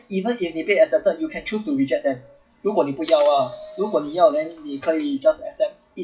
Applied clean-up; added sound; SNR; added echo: classical method WPE with log-MMSE.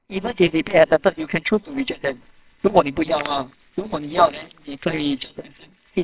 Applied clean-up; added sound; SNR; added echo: neural separator model SepFormer WHAMR!.